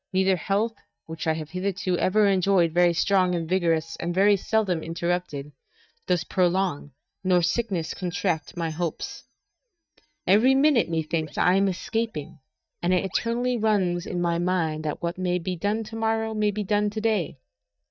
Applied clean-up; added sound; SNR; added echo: neural mask model DeepFilterNet 3.